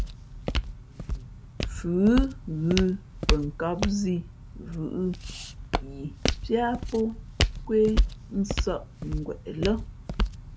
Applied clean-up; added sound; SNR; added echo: none; Walk, footsteps; 2 dB; none.